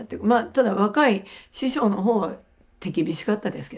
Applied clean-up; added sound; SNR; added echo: none; none; none; none.